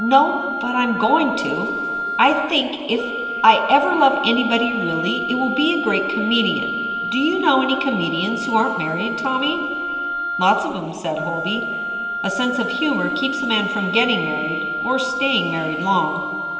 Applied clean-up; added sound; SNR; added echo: none; Wind instrument, woodwind instrument; 5 dB; reverberation time 2.9 s.